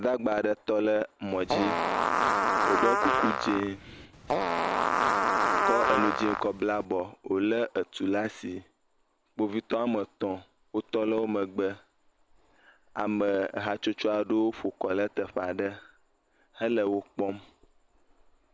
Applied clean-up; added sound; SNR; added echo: none; Fart; -3 dB; none.